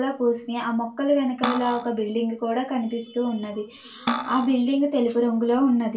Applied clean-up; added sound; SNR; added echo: none; Cutlery, silverware; 5 dB; reverberation time 0.3 s.